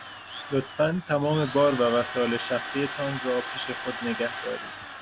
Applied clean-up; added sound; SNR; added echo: none; Drill; 8 dB; none.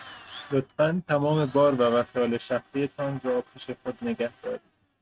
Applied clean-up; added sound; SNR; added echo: neural mask model RNNoise.